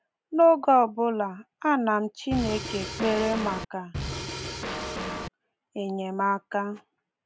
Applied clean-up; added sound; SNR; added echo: none; Drum kit; 6 dB; none.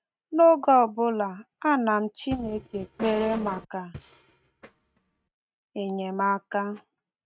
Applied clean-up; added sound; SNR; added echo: neural mask model RNNoise.